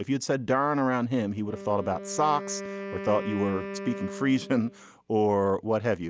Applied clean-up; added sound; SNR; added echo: none; Wind instrument, woodwind instrument; 12 dB; none.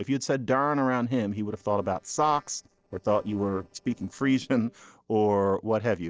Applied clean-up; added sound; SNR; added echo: neural separator model SepFormer DNS4.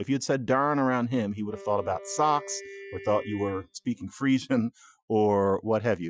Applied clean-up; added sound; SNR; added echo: classical method Wiener filter.